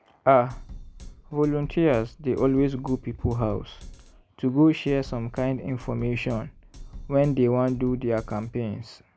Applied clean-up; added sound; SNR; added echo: none; Drum kit; 16 dB; none.